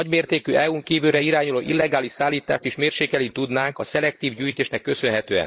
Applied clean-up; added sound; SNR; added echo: neural mask model Resemble Enhance denoiser.